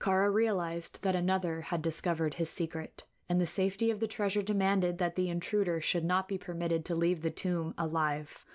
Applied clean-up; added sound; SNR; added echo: none; none; none; none.